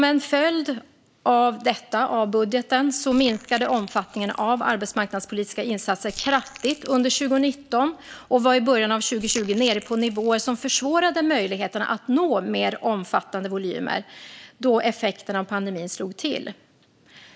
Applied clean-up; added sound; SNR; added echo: neural mask model Resemble Enhance denoiser.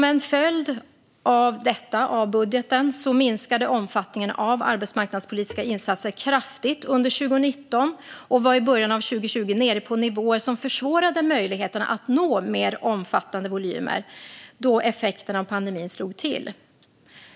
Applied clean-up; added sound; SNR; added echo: none; none; none; none.